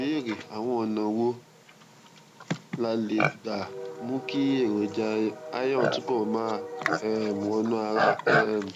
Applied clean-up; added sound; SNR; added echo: none; Livestock, farm animals, working animals; 4 dB; none.